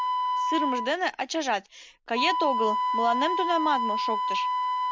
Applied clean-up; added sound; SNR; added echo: none; Wind instrument, woodwind instrument; -2 dB; none.